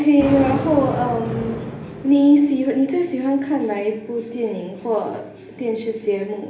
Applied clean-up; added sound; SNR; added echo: none; Thunder; 12 dB; reverberation time 0.3 s.